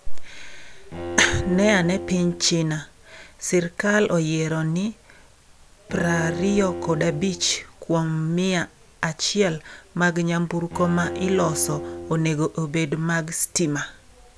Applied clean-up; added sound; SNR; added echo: none; Bowed string instrument; 11 dB; none.